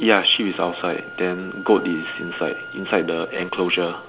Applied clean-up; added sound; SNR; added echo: none; Wind instrument, woodwind instrument; 14 dB; none.